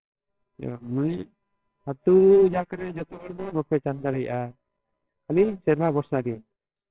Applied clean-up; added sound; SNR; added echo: neural separator model SepFormer WHAMR!.